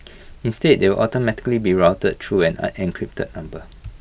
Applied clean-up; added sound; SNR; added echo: none; none; none; none.